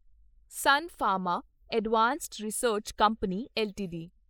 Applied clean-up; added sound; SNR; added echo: neural mask model Resemble Enhance denoiser.